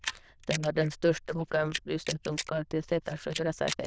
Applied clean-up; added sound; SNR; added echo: neural diffusion model UNIVERSE++.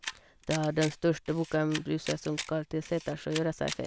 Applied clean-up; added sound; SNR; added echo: none; Camera; 12 dB; none.